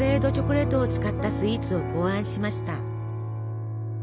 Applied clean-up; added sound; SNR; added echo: none; Piano + Organ; -1 dB; none.